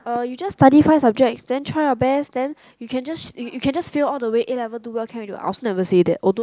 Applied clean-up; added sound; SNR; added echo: none; none; none; none.